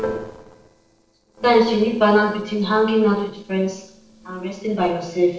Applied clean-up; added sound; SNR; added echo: neural separator model SepFormer DNS4.